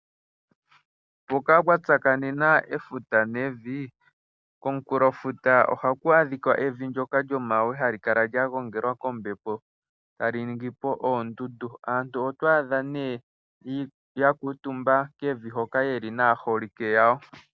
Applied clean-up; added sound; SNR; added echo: none; none; none; none.